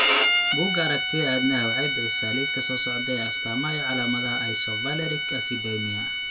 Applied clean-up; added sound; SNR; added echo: none; Bowed string instrument; -4 dB; reverberation time 0.2 s.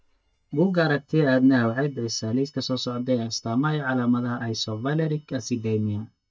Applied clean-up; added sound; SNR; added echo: neural mask model DeepFilterNet 3.